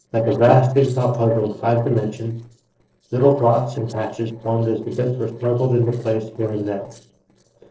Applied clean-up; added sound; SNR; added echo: neural separator model SepFormer DNS4.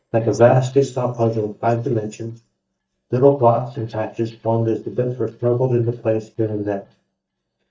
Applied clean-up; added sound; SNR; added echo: neural mask model DeepFilterNet 3.